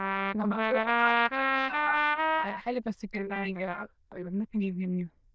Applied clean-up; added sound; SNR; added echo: neural diffusion model UNIVERSE++.